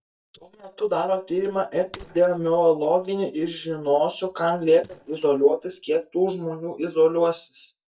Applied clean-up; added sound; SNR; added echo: neural mask model DeepFilterNet 3.